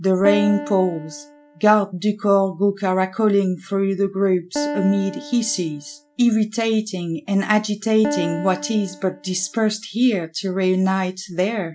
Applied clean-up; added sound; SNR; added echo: none; Piano; 12 dB; none.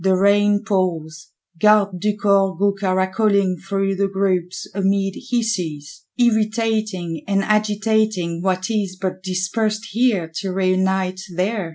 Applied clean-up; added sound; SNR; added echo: none; none; none; none.